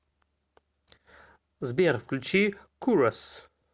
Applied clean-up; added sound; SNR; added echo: none; none; none; none.